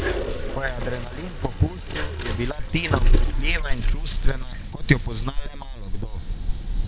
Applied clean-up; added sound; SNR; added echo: neural mask model DeepFilterNet 3.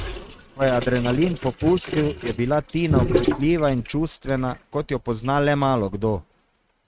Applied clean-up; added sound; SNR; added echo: neural mask model RNNoise.